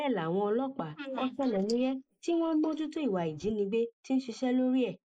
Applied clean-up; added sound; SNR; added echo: neural mask model Resemble Enhance denoiser.